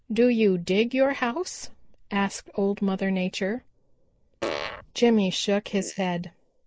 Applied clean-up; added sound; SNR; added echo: neural mask model Resemble Enhance denoiser.